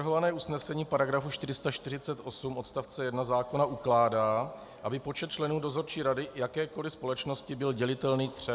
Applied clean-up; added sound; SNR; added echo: none; none; none; none.